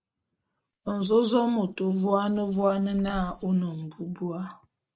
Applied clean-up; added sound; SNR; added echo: neural mask model Resemble Enhance denoiser.